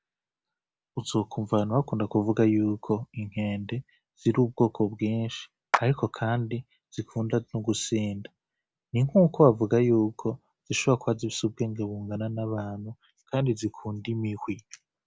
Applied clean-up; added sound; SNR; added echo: none; Clapping; 6 dB; none.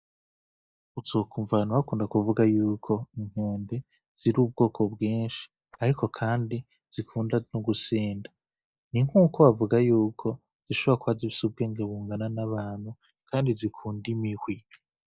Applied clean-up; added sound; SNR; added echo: neural mask model DeepFilterNet 3.